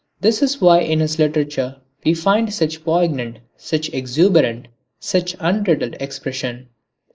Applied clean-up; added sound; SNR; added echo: neural mask model Resemble Enhance denoiser.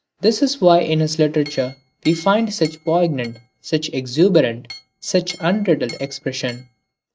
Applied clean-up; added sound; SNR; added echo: neural mask model RNNoise.